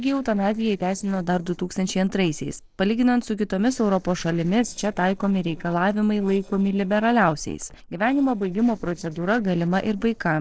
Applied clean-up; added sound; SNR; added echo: neural separator model SepFormer DNS4.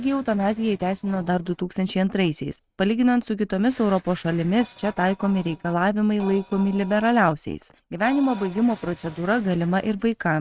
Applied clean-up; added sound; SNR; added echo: neural mask model RNNoise.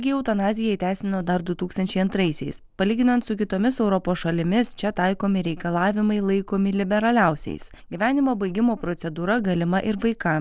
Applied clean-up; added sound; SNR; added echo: none; none; none; none.